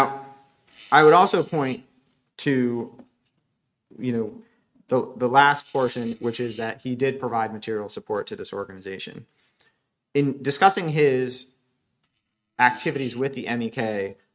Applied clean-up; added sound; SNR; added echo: neural mask model RNNoise.